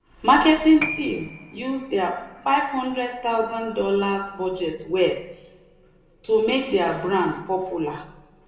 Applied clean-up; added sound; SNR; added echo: none; Piano; 18 dB; reverberation time 0.9 s.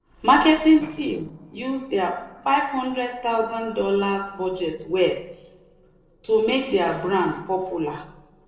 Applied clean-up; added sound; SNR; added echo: neural separator model SepFormer DNS4.